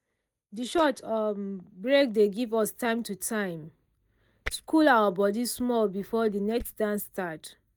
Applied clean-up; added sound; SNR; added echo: neural mask model DeepFilterNet 3.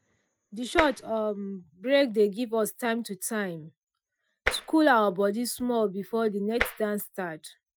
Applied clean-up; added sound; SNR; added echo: classical method Wiener filter.